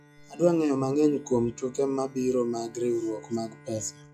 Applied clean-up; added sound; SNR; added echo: classical method log-MMSE.